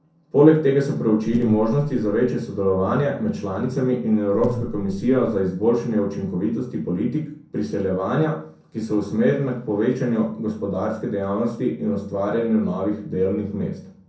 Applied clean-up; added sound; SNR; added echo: none; Buzz; 10 dB; reverberation time 0.5 s.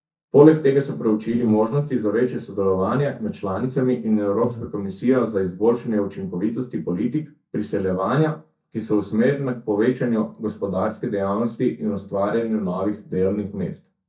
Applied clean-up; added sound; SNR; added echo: neural mask model DeepFilterNet 3.